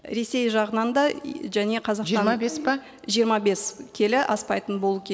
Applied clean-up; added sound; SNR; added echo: none; none; none; none.